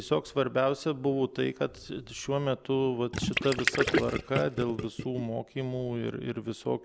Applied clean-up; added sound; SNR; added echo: none; Gurgling; 1 dB; none.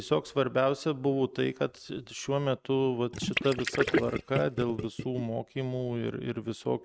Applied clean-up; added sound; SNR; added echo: neural mask model RNNoise.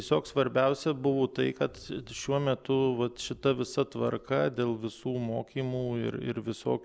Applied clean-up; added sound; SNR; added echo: none; none; none; none.